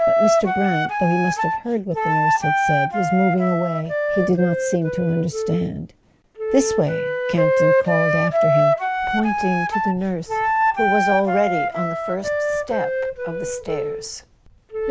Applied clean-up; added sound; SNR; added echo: none; Wind instrument, woodwind instrument; -2 dB; none.